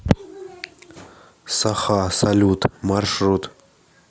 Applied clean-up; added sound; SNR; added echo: none; none; none; none.